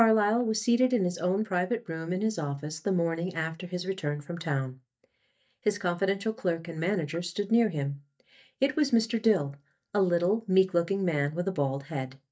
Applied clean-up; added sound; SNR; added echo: neural mask model DeepFilterNet 3.